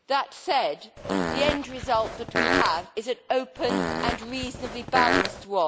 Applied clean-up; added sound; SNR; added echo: none; Fart; 0 dB; none.